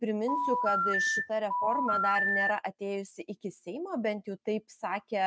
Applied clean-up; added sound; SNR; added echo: neural mask model RNNoise.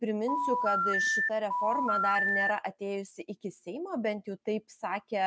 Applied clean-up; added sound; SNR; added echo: none; Telephone; -5 dB; none.